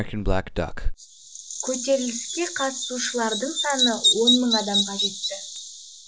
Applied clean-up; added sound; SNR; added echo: none; Bird vocalization, bird call, bird song; -2 dB; none.